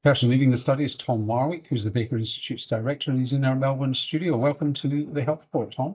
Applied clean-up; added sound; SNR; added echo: neural mask model DeepFilterNet 3.